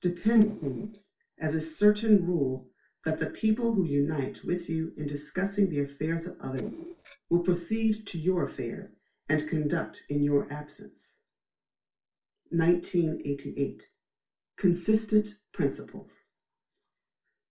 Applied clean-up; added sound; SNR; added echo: neural separator model SepFormer DNS4.